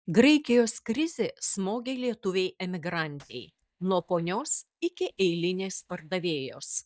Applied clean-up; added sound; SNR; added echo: neural mask model DeepFilterNet 3.